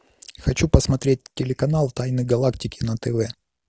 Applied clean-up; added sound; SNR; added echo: none; none; none; none.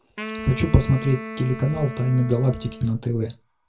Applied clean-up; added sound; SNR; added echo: none; Wind instrument, woodwind instrument; 12 dB; reverberation time 0.2 s.